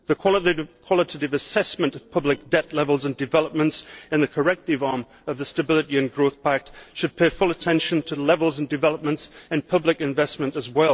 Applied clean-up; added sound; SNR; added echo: neural separator model SepFormer DNS4.